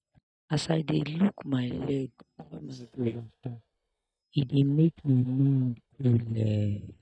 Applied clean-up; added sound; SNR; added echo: neural mask model DeepFilterNet 3.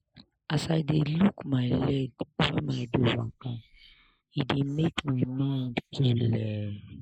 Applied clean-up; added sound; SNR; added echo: neural mask model Resemble Enhance denoiser.